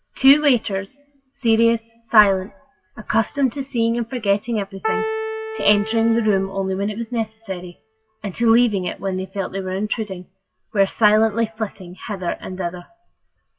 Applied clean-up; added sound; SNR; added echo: classical method WPE with log-MMSE.